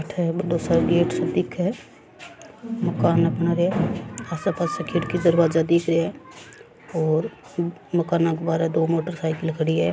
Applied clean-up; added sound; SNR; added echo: none; none; none; none.